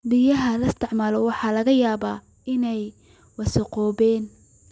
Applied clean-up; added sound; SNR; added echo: none; none; none; none.